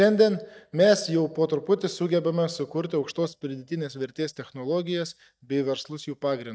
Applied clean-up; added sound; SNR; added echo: neural mask model DeepFilterNet 3.